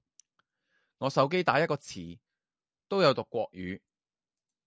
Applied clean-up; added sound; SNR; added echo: none; none; none; none.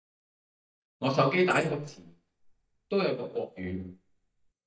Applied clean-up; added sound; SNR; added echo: neural mask model DeepFilterNet 3.